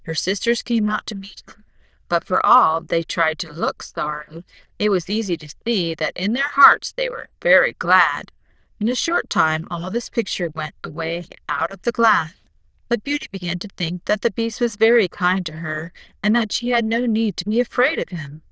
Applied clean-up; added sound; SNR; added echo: neural diffusion model UNIVERSE++.